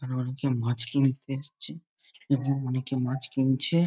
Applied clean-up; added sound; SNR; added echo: none; none; none; none.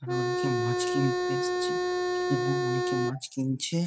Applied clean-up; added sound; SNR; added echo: none; Organ; -4 dB; none.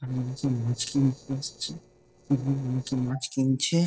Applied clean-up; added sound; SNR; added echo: neural separator model SepFormer DNS4.